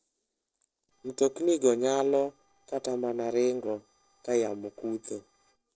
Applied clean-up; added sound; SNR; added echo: neural separator model SepFormer DNS4.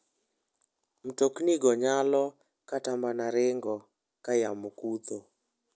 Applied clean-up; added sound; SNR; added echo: none; none; none; none.